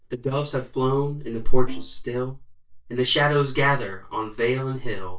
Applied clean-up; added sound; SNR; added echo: neural mask model DeepFilterNet 3.